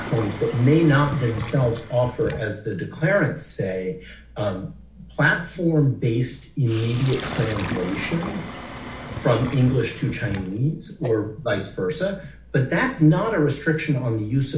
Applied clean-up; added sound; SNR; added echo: none; Sink (filling or washing); 13 dB; reverberation time 0.4 s.